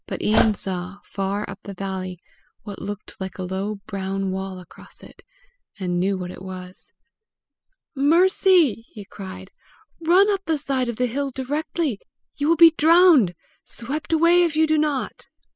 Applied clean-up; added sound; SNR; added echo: classical method spectral subtraction.